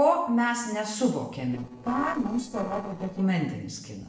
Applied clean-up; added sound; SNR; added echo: neural separator model SepFormer DNS4.